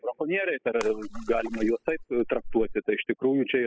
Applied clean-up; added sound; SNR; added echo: classical method spectral subtraction.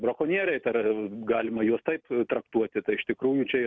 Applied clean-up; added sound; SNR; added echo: none; none; none; none.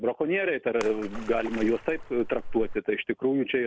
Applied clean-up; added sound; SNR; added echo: none; Splash, splatter; 8 dB; none.